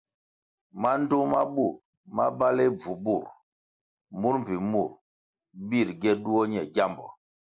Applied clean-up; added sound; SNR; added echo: none; none; none; none.